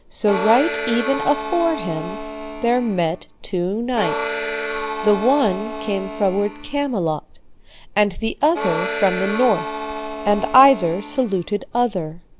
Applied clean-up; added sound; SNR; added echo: none; Harmonica; 7 dB; none.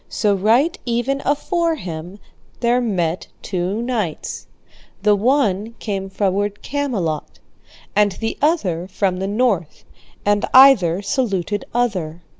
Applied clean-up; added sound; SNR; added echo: none; none; none; none.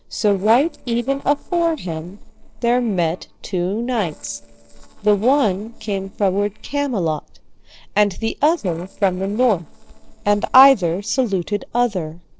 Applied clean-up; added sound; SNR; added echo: neural separator model SepFormer DNS4.